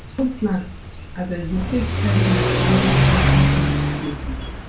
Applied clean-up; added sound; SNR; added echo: none; Accelerating, revving, vroom / Car; -4 dB; reverberation time 0.3 s.